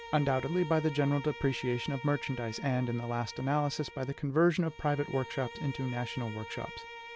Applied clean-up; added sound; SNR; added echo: none; Bowed string instrument; 14 dB; none.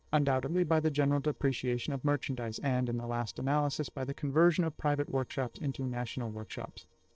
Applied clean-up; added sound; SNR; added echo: neural separator model SepFormer DNS4.